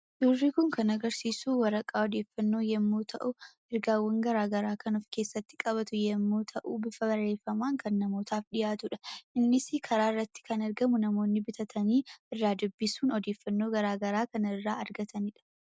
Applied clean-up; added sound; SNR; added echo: none; none; none; none.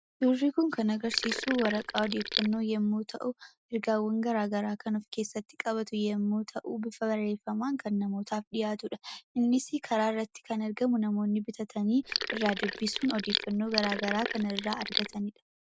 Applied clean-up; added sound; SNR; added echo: none; Sink (filling or washing); 4 dB; none.